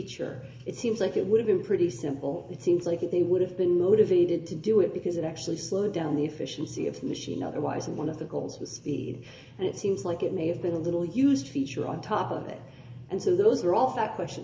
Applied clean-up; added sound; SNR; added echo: none; none; none; reverberation time 1.9 s.